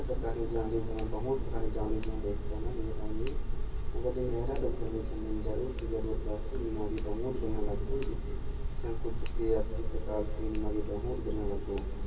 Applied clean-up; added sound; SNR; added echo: none; Tick; -4 dB; reverberation time 2.5 s.